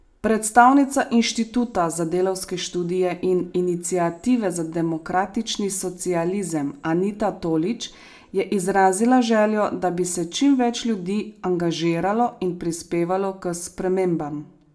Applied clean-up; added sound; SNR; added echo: none; none; none; reverberation time 0.3 s.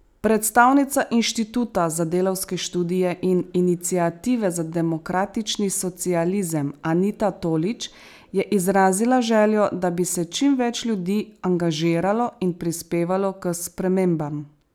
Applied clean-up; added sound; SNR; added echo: none; none; none; none.